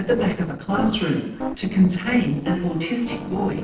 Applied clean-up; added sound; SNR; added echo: neural separator model SepFormer DNS4.